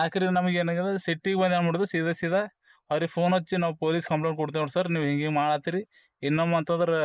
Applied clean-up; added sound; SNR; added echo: neural mask model Resemble Enhance denoiser.